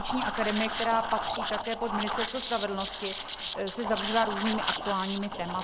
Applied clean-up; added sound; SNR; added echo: none; Liquid; 0 dB; none.